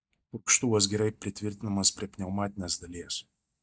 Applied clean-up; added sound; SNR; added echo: neural mask model DeepFilterNet 3.